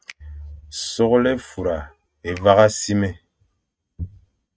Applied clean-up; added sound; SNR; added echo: neural mask model RNNoise.